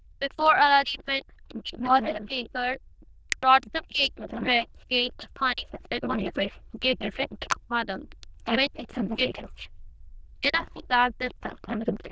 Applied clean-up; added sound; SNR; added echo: neural diffusion model UNIVERSE++.